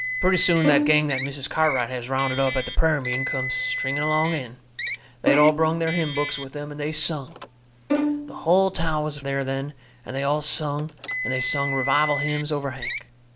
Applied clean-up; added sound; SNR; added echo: none; Bowed string instrument + Car; 5 dB; none.